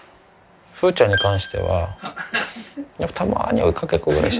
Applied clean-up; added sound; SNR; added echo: none; none; none; none.